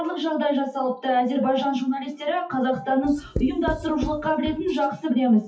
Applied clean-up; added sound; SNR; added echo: classical method WPE with log-MMSE.